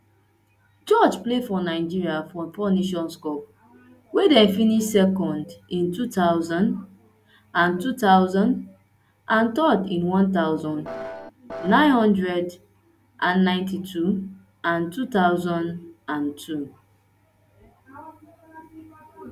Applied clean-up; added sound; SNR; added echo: none; Piano; 10 dB; none.